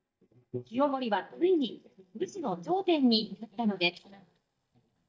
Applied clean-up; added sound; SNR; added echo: neural mask model DeepFilterNet 3.